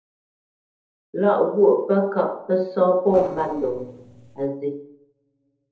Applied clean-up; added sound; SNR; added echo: neural separator model SepFormer DNS4.